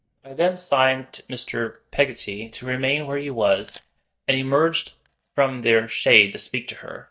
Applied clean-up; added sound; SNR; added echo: neural mask model DeepFilterNet 3.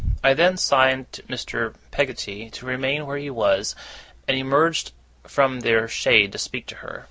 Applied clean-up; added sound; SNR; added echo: none; none; none; none.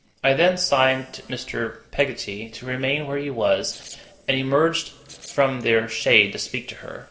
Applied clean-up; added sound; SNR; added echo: neural separator model SepFormer DNS4.